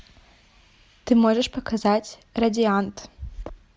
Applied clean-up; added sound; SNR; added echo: none; none; none; none.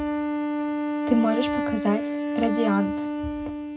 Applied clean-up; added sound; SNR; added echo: none; Wind instrument, woodwind instrument; 0 dB; reverberation time 0.2 s.